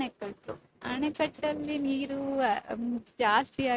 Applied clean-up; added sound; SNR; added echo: neural mask model RNNoise.